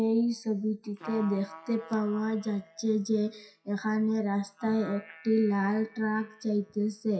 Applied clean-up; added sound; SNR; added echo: classical method WPE with log-MMSE.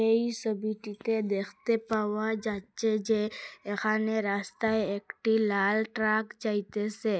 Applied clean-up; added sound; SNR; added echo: none; none; none; none.